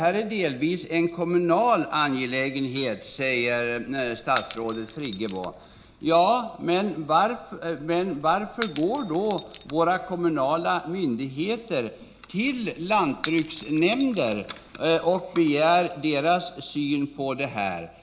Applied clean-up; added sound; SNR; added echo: none; Shatter / Crushing; 18 dB; reverberation time 0.6 s.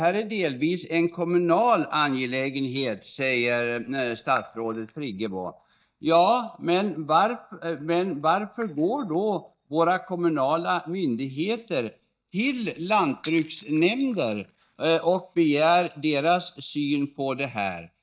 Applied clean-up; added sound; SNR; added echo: neural mask model DeepFilterNet 3.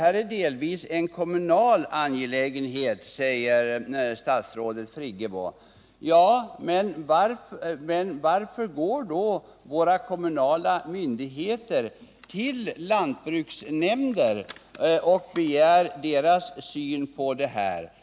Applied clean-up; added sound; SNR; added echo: none; none; none; none.